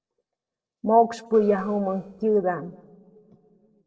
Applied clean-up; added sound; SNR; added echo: neural separator model SepFormer DNS4.